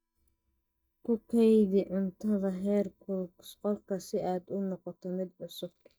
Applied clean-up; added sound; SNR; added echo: neural mask model DeepFilterNet 3.